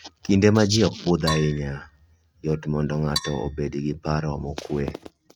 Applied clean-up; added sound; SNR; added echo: neural mask model RNNoise.